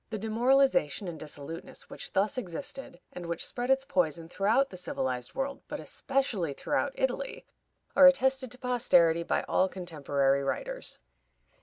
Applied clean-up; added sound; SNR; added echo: none; none; none; none.